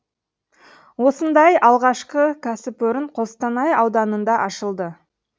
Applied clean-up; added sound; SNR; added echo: none; none; none; none.